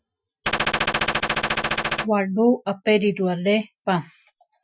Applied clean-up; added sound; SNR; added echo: classical method Wiener filter.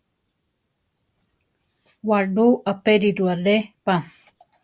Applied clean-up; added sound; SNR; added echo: none; none; none; none.